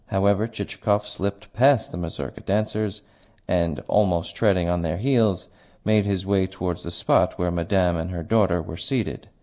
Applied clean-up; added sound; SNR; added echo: none; none; none; none.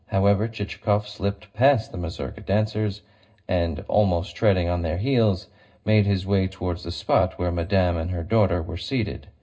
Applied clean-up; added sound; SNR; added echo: none; none; none; reverberation time 0.2 s.